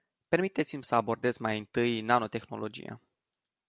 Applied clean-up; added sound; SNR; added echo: none; none; none; none.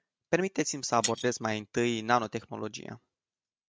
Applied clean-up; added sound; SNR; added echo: neural mask model RNNoise.